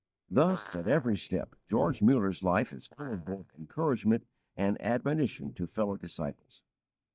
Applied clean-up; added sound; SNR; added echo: neural mask model DeepFilterNet 3.